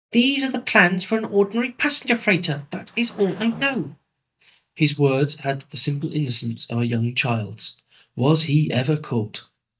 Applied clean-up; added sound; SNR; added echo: neural mask model DeepFilterNet 3.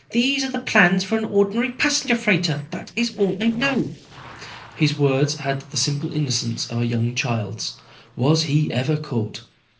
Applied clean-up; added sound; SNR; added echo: neural separator model SepFormer DNS4.